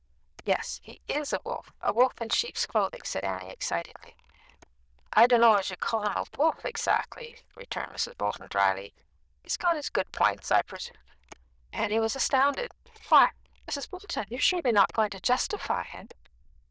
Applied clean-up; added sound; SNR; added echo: neural diffusion model UNIVERSE++.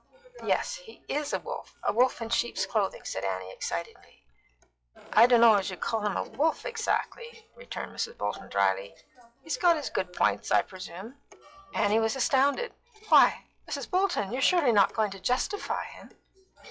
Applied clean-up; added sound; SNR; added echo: classical method log-MMSE.